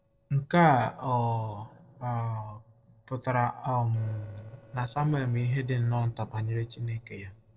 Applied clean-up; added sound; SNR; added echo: neural separator model SepFormer DNS4.